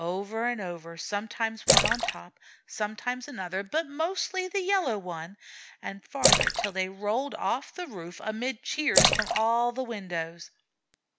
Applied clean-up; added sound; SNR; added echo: none; Splash, splatter; -3 dB; none.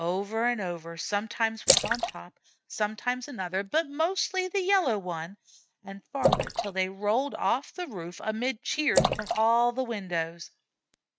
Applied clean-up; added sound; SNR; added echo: neural mask model RNNoise.